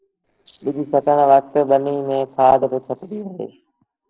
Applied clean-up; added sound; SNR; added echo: neural separator model SepFormer DNS4.